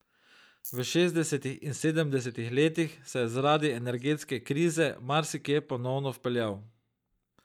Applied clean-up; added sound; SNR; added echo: neural mask model DeepFilterNet 3.